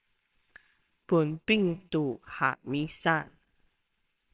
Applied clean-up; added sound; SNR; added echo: neural separator model SepFormer WHAMR!.